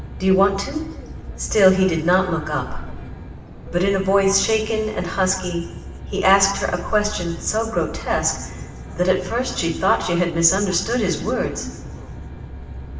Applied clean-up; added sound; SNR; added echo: none; Aircraft; 12 dB; reverberation time 1.1 s.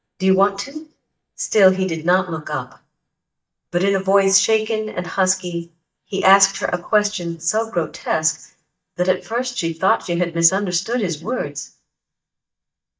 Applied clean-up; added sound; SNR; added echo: neural mask model DeepFilterNet 3.